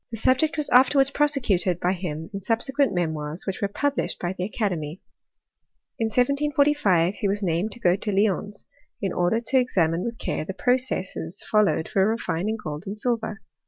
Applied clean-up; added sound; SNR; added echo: none; none; none; none.